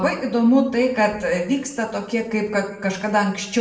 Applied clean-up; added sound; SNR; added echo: none; none; none; reverberation time 0.7 s.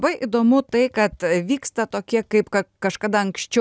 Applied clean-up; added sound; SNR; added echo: none; none; none; none.